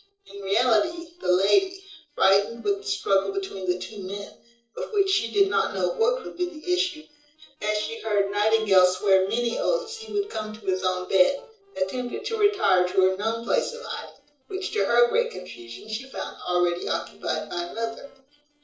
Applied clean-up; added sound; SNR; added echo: neural separator model SepFormer DNS4.